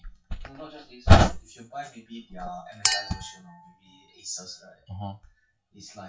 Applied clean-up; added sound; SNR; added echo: classical method WPE with log-MMSE.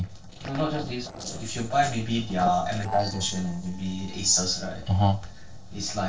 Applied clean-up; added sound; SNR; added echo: neural separator model SepFormer DNS4.